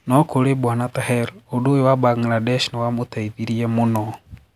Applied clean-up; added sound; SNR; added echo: none; none; none; none.